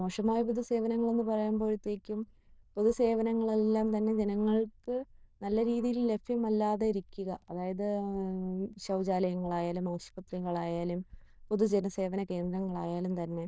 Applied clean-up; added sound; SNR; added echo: neural diffusion model UNIVERSE++.